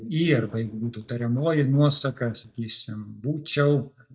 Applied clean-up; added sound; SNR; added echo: neural mask model DeepFilterNet 3.